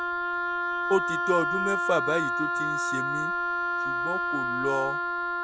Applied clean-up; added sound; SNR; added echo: none; Wind instrument, woodwind instrument; -3 dB; none.